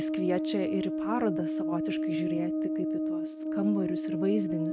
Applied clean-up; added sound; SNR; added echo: neural mask model RNNoise.